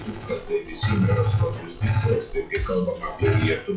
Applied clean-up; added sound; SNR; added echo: classical method WPE with log-MMSE.